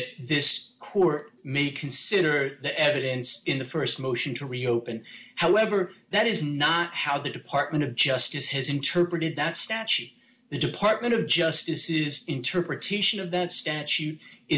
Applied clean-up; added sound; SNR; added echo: none; none; none; none.